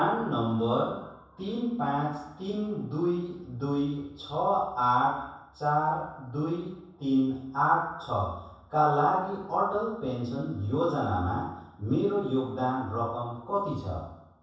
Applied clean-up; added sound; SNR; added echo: none; none; none; reverberation time 0.7 s.